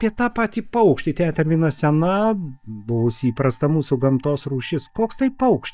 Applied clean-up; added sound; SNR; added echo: neural mask model DeepFilterNet 3.